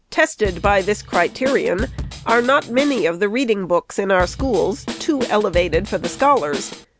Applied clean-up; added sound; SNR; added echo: none; Drum kit; 10 dB; none.